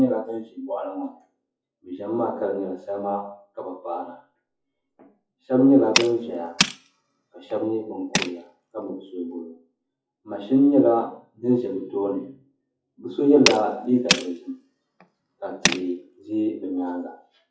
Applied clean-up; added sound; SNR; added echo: classical method WPE with log-MMSE.